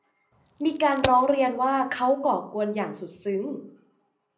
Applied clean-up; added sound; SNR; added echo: none; Crack; 9 dB; reverberation time 0.5 s.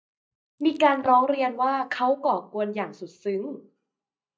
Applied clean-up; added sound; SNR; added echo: neural mask model DeepFilterNet 3.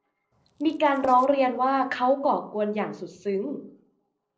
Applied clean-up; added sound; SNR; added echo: neural separator model SepFormer DNS4.